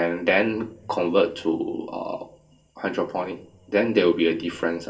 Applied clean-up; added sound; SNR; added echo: none; none; none; reverberation time 0.2 s.